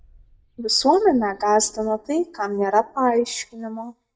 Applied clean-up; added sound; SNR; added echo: neural mask model DeepFilterNet 3.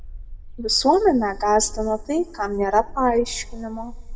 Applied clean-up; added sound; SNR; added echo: none; Bark; 13 dB; reverberation time 1.1 s.